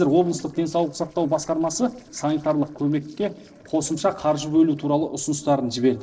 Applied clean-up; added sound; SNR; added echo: neural separator model SepFormer DNS4.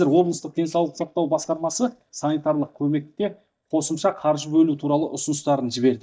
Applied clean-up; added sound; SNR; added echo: neural mask model DeepFilterNet 3.